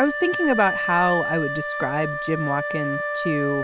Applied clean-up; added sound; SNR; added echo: none; Wind instrument, woodwind instrument; 3 dB; none.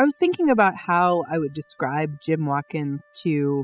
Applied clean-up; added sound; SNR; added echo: classical method spectral subtraction.